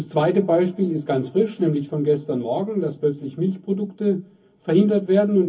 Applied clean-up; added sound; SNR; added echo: none; none; none; reverberation time 0.3 s.